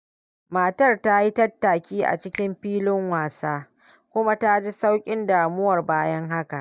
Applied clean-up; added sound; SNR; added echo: neural mask model DeepFilterNet 3.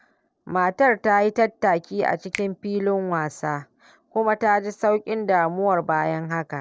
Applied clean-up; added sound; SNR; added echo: neural separator model SepFormer DNS4.